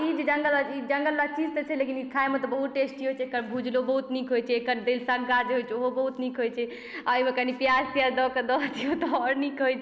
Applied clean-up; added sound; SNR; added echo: none; none; none; none.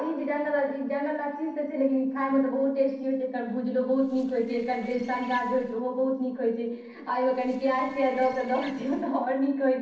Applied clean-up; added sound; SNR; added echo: neural separator model SepFormer DNS4.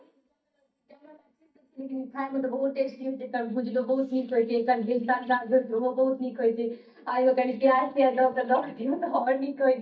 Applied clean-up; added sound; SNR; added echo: neural mask model DeepFilterNet 3.